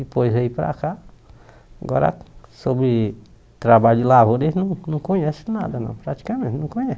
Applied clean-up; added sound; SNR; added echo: none; none; none; none.